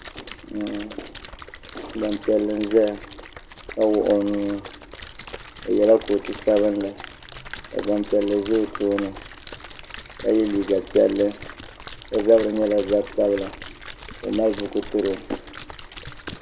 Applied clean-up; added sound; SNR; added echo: none; Splash, splatter; 15 dB; none.